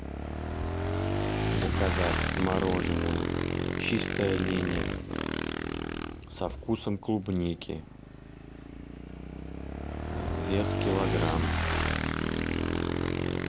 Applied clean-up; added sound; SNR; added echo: none; Motorcycle / Engine; -3 dB; none.